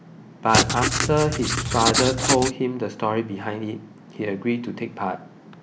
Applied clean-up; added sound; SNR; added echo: none; Writing; -2 dB; none.